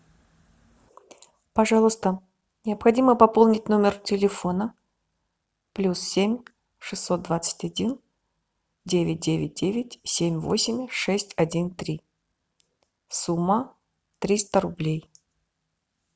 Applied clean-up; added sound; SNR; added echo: none; none; none; none.